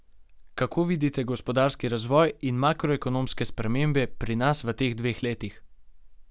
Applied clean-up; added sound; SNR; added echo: none; none; none; none.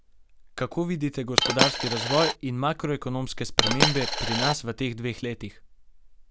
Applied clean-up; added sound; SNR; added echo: none; Coin (dropping); -4 dB; none.